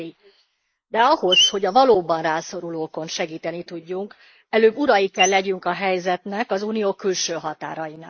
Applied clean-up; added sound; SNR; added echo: neural mask model Resemble Enhance denoiser.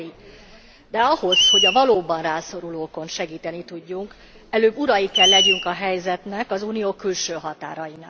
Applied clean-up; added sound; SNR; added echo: none; Screech; 1 dB; none.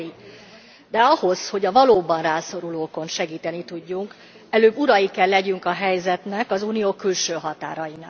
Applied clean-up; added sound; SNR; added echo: none; none; none; none.